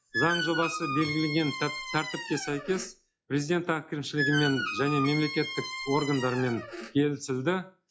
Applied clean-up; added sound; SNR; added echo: classical method log-MMSE.